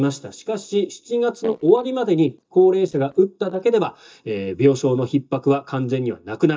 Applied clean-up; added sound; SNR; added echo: neural mask model DeepFilterNet 3.